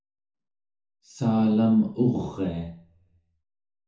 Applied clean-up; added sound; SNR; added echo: none; none; none; reverberation time 0.7 s.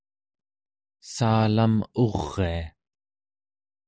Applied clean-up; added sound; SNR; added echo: none; none; none; none.